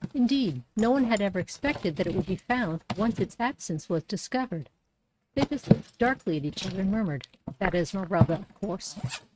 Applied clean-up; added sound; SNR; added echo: neural mask model RNNoise.